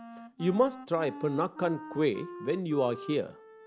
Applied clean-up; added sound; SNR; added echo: none; Wind instrument, woodwind instrument; 14 dB; none.